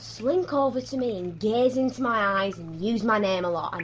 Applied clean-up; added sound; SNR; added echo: none; none; none; none.